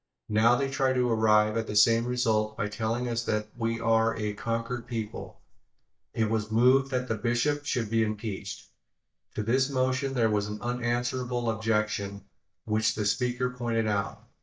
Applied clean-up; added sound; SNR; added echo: neural mask model DeepFilterNet 3.